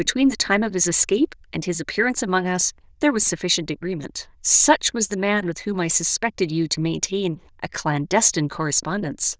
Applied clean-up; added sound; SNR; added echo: neural diffusion model UNIVERSE++.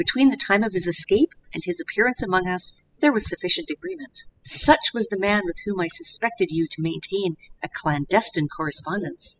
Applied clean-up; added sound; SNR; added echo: classical method spectral subtraction.